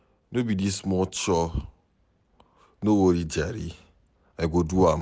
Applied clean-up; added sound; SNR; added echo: none; none; none; none.